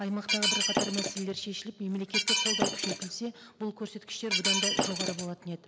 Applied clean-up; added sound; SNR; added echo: none; Shatter; -5 dB; none.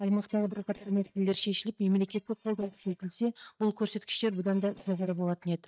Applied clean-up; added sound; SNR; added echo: neural mask model DeepFilterNet 3.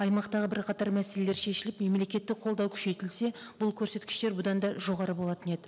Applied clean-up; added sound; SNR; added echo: none; none; none; none.